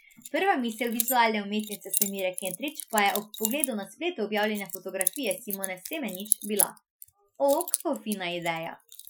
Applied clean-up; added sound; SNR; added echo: classical method Wiener filter.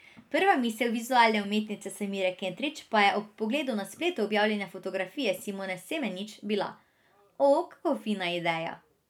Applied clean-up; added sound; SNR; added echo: none; none; none; none.